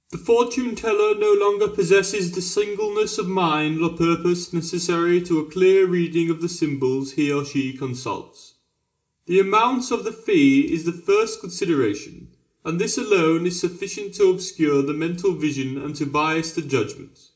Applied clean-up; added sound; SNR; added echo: none; none; none; reverberation time 0.4 s.